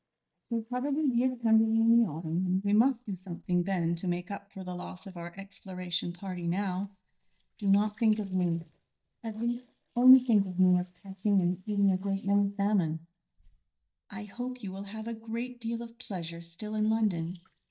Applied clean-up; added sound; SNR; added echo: neural mask model DeepFilterNet 3.